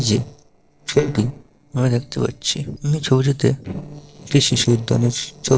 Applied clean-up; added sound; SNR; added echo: neural separator model SepFormer DNS4.